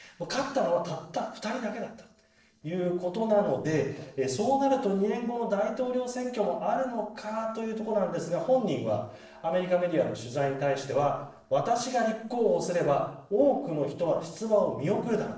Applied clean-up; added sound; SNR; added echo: neural separator model SepFormer DNS4.